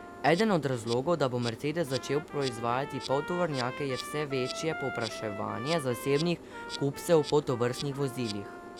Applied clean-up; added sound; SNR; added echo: none; Trumpet + Insect; 11 dB; none.